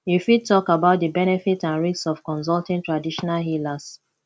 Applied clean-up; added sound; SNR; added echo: none; none; none; none.